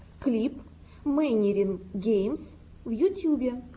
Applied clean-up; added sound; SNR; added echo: none; none; none; none.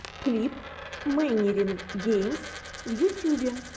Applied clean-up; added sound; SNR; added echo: none; Coin (dropping); 13 dB; none.